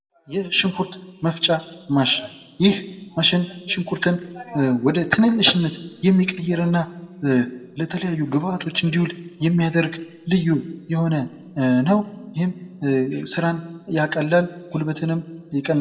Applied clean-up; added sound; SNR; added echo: none; none; none; reverberation time 1.1 s.